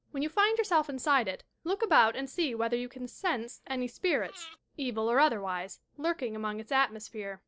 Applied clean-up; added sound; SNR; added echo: neural separator model SepFormer DNS4.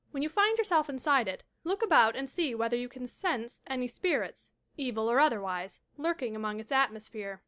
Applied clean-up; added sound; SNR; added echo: none; none; none; none.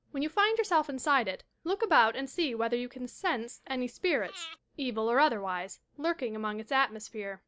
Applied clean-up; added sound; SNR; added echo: none; Breathing; 19 dB; none.